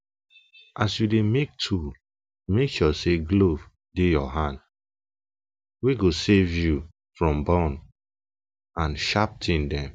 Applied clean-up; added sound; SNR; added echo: none; none; none; none.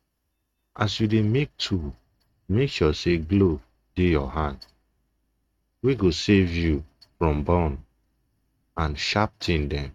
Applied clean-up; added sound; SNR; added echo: neural mask model RNNoise.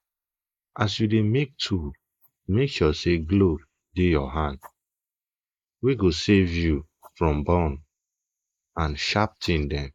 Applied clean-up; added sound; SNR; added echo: neural mask model Resemble Enhance denoiser.